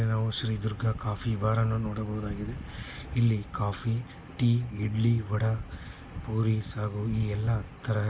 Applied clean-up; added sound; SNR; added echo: none; none; none; none.